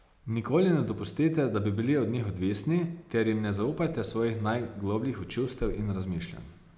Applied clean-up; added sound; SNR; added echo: none; none; none; none.